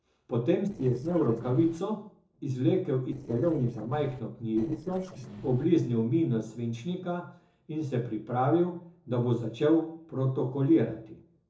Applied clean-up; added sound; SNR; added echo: neural separator model SepFormer DNS4.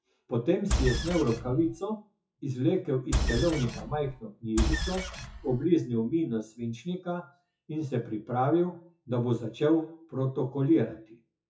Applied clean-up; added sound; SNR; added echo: classical method WPE with log-MMSE.